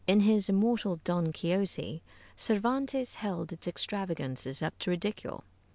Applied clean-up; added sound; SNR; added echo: none; none; none; none.